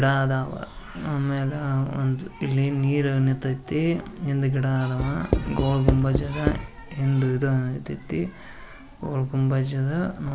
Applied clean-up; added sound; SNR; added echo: none; Writing; 2 dB; none.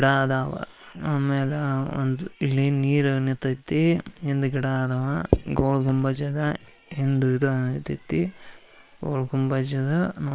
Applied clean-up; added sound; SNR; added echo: neural separator model SepFormer WHAM!.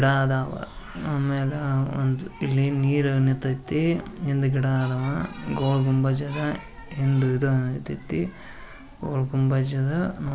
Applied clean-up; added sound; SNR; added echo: none; none; none; none.